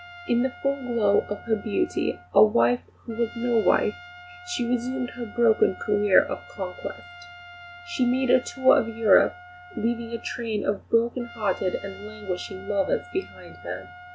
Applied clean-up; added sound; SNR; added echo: none; Trumpet; 19 dB; none.